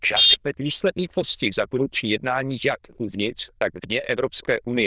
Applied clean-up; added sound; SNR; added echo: neural diffusion model UNIVERSE++.